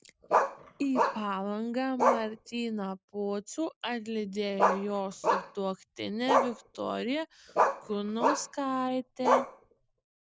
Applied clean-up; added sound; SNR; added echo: none; Bark; -3 dB; none.